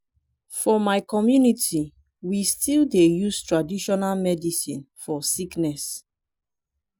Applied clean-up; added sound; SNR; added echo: none; none; none; none.